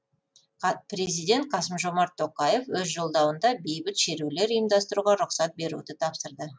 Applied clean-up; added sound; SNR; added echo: none; none; none; none.